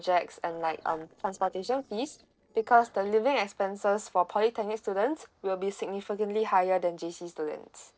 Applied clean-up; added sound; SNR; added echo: neural separator model SepFormer DNS4.